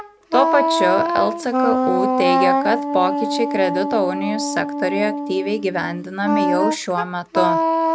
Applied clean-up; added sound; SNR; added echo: none; Wind instrument, woodwind instrument; -1 dB; none.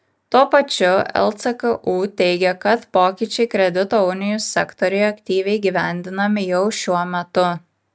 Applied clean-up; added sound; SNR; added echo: none; none; none; none.